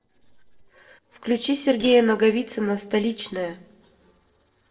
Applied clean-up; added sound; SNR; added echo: neural separator model SepFormer DNS4.